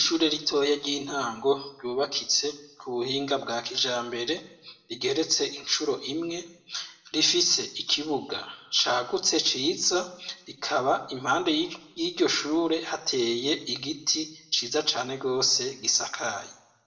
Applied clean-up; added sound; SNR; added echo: none; none; none; reverberation time 0.6 s.